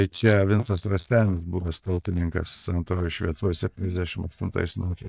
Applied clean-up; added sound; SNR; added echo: neural mask model DeepFilterNet 3.